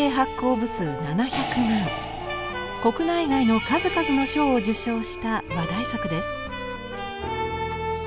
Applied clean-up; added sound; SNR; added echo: none; Wind instrument, woodwind instrument; 17 dB; none.